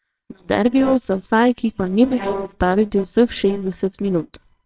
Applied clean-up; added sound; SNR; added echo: neural separator model SepFormer WHAMR!.